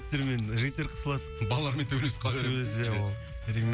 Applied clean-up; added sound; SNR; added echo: none; Bowed string instrument; 17 dB; none.